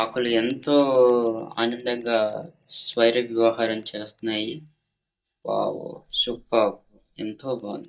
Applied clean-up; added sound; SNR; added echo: neural mask model DeepFilterNet 3.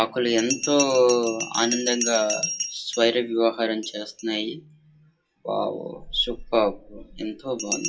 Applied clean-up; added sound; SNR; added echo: classical method WPE with log-MMSE.